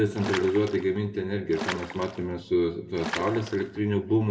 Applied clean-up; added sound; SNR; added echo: none; Water / Splash, splatter; 10 dB; reverberation time 1.0 s.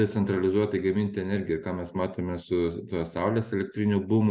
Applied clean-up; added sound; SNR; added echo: none; none; none; none.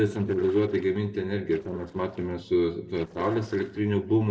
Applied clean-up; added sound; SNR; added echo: neural separator model SepFormer DNS4.